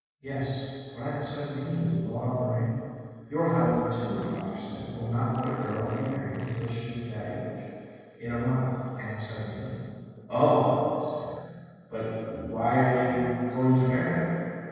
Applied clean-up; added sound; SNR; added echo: neural separator model SepFormer DNS4.